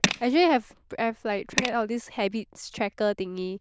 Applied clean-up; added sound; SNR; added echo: neural diffusion model UNIVERSE++.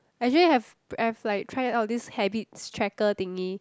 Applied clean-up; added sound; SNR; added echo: none; none; none; none.